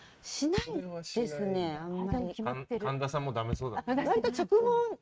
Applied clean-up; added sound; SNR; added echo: neural mask model RNNoise.